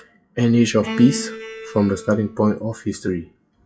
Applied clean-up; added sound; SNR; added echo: classical method WPE with log-MMSE.